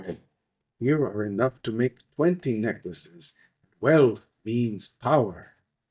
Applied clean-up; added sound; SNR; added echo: neural mask model DeepFilterNet 3.